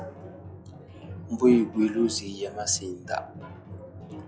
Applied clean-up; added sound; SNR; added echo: classical method log-MMSE.